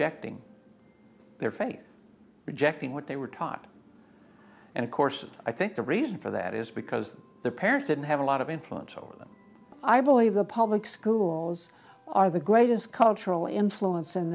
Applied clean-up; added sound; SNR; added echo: none; none; none; none.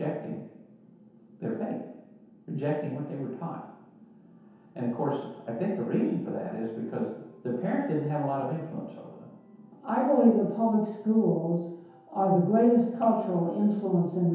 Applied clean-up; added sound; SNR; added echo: none; none; none; reverberation time 0.9 s.